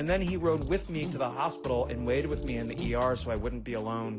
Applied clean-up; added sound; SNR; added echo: none; Liquid; 12 dB; none.